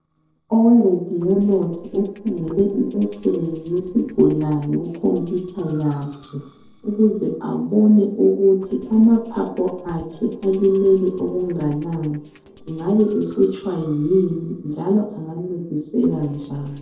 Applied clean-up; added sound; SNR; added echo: neural separator model SepFormer DNS4.